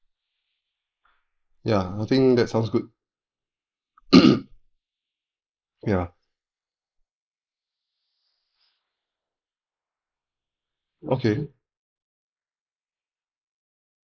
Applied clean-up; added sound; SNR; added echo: neural mask model Resemble Enhance denoiser.